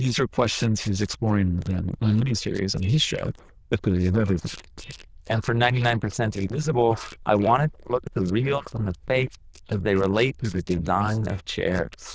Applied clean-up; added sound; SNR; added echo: neural diffusion model UNIVERSE++.